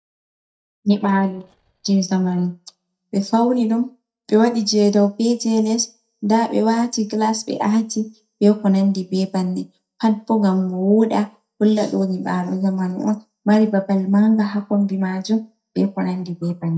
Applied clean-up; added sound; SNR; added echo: neural mask model DeepFilterNet 3.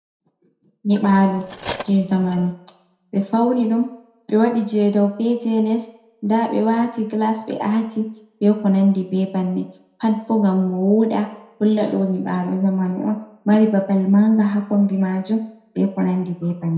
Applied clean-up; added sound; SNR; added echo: none; Cutlery, silverware; 13 dB; reverberation time 0.5 s.